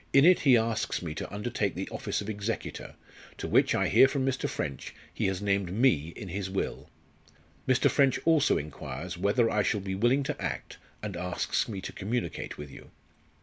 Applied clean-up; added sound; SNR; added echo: none; none; none; none.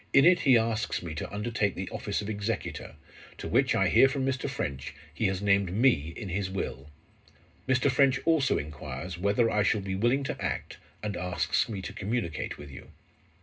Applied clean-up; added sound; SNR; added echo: none; none; none; reverberation time 0.2 s.